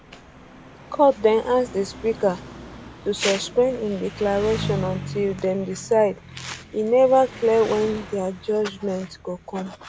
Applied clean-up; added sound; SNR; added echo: none; Engine; 14 dB; none.